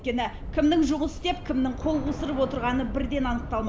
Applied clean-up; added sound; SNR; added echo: none; Subway, metro, underground / Train; 12 dB; reverberation time 0.6 s.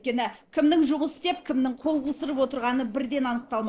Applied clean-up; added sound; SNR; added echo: neural separator model SepFormer DNS4.